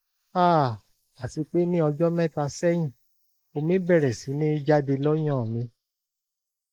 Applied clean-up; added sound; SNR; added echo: neural mask model Resemble Enhance denoiser.